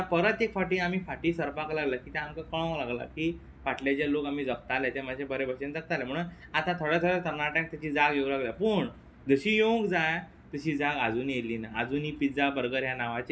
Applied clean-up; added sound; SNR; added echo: none; none; none; none.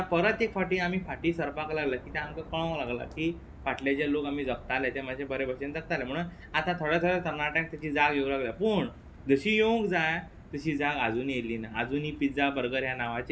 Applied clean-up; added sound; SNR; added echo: none; Thunder / Rain + Fire; 19 dB; none.